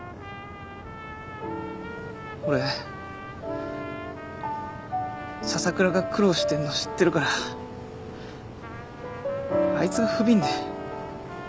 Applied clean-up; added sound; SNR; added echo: none; Trumpet; 15 dB; none.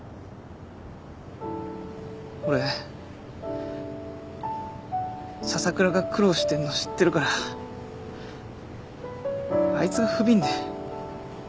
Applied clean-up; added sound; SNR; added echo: none; none; none; none.